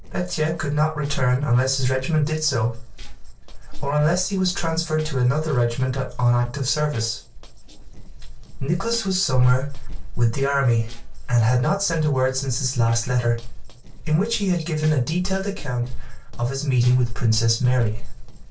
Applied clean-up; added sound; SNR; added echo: neural separator model SepFormer DNS4.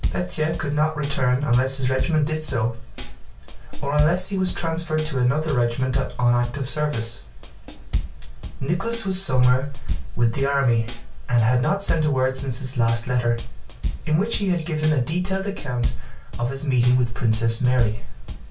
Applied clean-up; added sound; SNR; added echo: none; Drum kit; 10 dB; reverberation time 0.2 s.